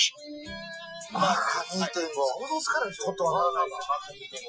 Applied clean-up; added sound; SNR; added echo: classical method Wiener filter.